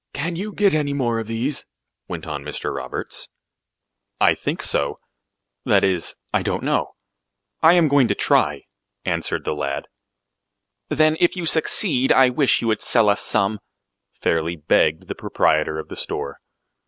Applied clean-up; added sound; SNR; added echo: none; none; none; none.